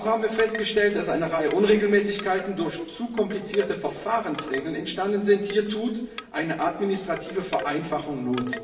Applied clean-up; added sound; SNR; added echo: none; Wind chime / Wood; 16 dB; reverberation time 1.1 s.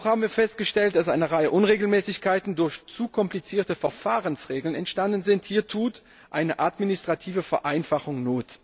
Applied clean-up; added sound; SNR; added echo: none; none; none; none.